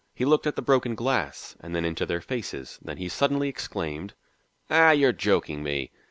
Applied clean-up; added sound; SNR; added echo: none; none; none; none.